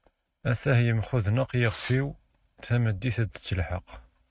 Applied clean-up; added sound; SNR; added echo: neural mask model RNNoise.